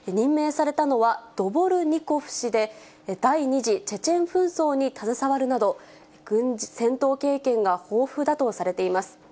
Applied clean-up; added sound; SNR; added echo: none; none; none; none.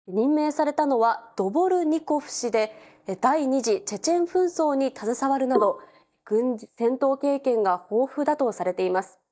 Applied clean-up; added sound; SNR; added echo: neural mask model DeepFilterNet 3.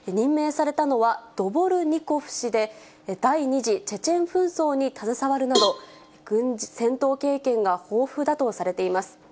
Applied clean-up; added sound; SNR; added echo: none; Cowbell; 7 dB; none.